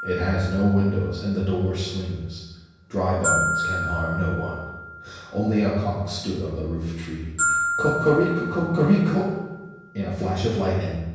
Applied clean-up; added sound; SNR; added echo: none; Glockenspiel; 7 dB; reverberation time 1.0 s.